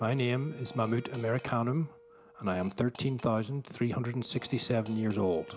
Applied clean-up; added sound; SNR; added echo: none; Fart + Wind instrument, woodwind instrument; 20 dB; none.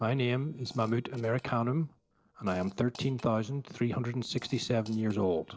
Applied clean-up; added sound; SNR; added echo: neural separator model SepFormer DNS4.